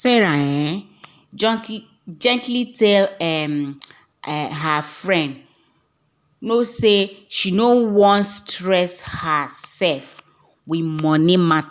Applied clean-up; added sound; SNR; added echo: none; none; none; none.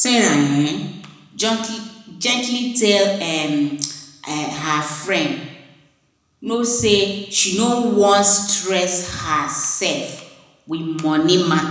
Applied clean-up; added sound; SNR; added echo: none; none; none; reverberation time 0.9 s.